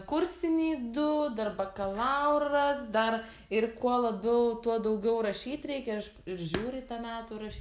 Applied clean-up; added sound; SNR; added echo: none; none; none; none.